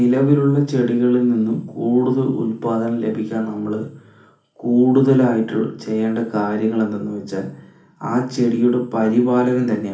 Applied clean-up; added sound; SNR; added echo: none; none; none; reverberation time 0.4 s.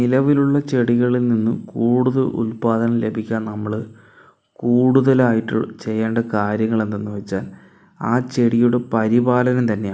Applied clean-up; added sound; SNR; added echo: none; none; none; none.